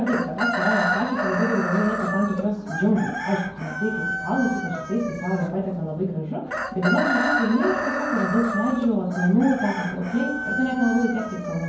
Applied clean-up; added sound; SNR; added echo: none; Chicken, rooster; 4 dB; reverberation time 0.9 s.